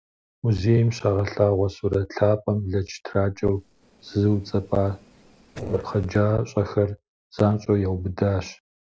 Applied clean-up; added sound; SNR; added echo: neural separator model SepFormer DNS4.